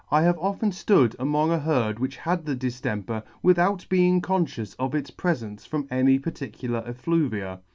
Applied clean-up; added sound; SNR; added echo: none; none; none; none.